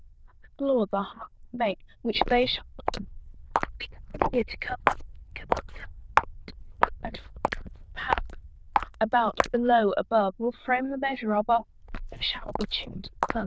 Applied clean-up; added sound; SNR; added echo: neural diffusion model UNIVERSE++.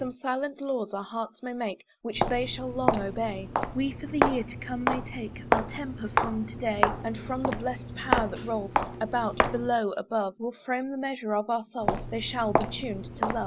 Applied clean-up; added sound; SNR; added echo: none; Walk, footsteps; 0 dB; none.